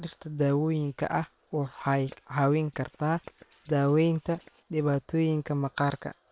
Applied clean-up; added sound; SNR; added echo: neural separator model SepFormer WHAM!.